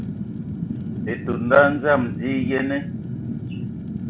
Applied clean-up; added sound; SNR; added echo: none; Fire; 5 dB; none.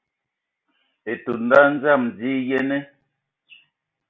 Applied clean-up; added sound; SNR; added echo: none; none; none; none.